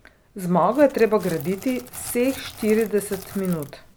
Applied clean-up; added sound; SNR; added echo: none; Crackle; 18 dB; none.